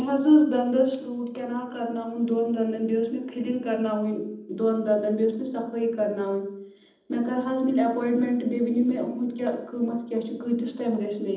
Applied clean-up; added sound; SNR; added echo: none; none; none; reverberation time 0.8 s.